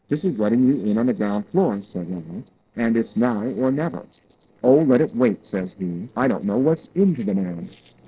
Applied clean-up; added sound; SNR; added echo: neural separator model SepFormer DNS4.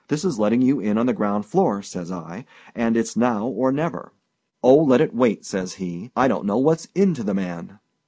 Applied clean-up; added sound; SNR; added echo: none; none; none; none.